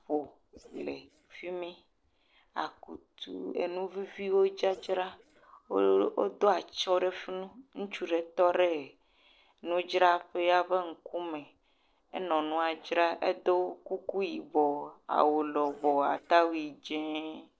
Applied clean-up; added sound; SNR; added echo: neural separator model SepFormer DNS4.